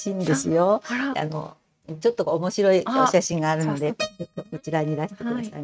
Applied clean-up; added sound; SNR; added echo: neural mask model RNNoise.